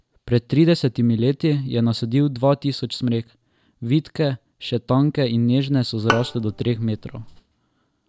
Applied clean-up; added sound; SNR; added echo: none; Bowed string instrument; 8 dB; none.